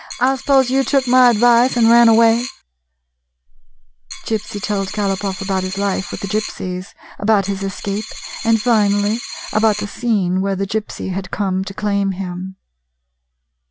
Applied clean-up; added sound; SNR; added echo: none; Coin (dropping); 12 dB; none.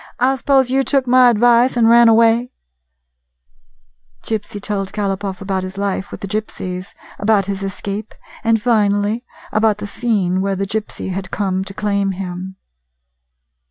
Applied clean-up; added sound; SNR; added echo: none; none; none; none.